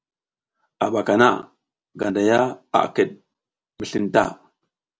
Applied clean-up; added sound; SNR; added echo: none; none; none; none.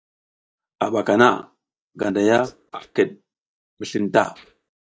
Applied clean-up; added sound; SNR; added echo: neural mask model DeepFilterNet 3.